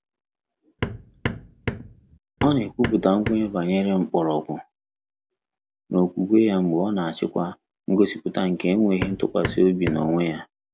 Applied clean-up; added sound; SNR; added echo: none; Hammer; 8 dB; none.